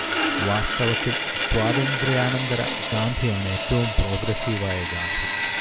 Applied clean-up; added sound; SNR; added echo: none; Sawing; 0 dB; none.